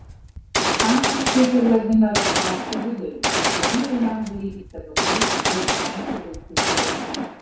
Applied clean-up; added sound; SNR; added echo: none; Gunshot, gunfire; 0 dB; reverberation time 0.4 s.